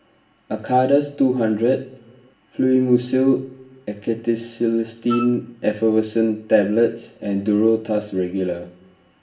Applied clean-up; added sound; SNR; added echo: none; Wind instrument, woodwind instrument; 13 dB; reverberation time 0.7 s.